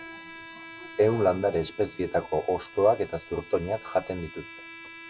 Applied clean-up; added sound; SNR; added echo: none; Bowed string instrument; 17 dB; none.